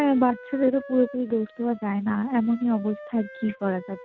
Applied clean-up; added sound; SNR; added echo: none; Wind instrument, woodwind instrument; 19 dB; none.